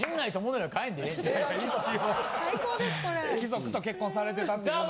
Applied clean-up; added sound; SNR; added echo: none; none; none; none.